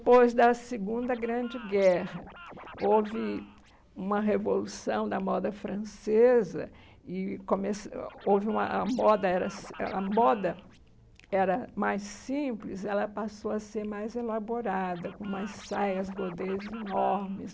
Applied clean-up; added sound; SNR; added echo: none; Scratching (performance technique); 19 dB; none.